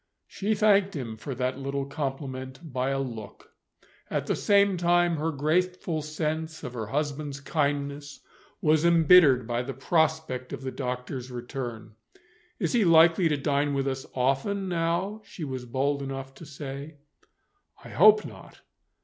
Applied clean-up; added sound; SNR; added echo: none; none; none; none.